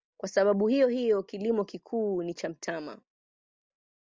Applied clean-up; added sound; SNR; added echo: none; none; none; none.